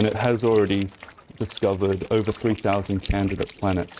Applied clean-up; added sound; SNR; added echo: neural mask model RNNoise.